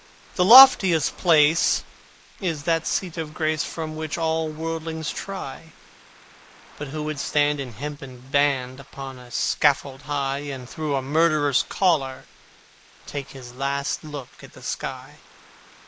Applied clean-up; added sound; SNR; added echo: neural mask model Resemble Enhance denoiser.